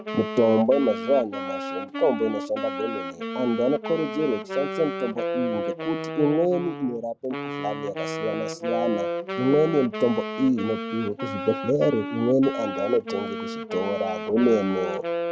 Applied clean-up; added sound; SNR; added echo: none; Wind instrument, woodwind instrument; 6 dB; none.